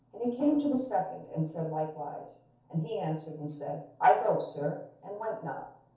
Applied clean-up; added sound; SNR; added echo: none; none; none; reverberation time 0.6 s.